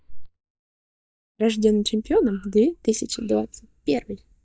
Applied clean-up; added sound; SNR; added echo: neural mask model DeepFilterNet 3.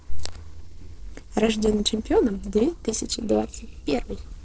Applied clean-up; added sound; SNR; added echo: neural separator model SepFormer DNS4.